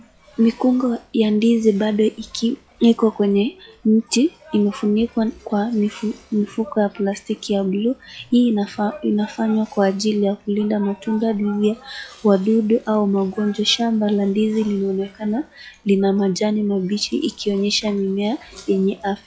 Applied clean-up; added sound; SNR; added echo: classical method log-MMSE.